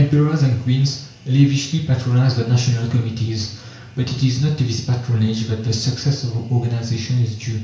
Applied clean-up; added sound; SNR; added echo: none; none; none; reverberation time 0.5 s.